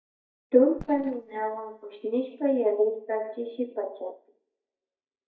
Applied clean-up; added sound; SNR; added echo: neural mask model DeepFilterNet 3.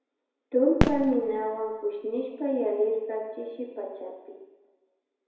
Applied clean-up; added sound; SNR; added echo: none; Fireworks; 3 dB; reverberation time 1.0 s.